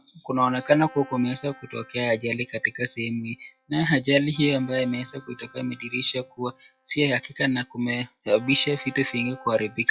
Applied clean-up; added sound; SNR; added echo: classical method log-MMSE.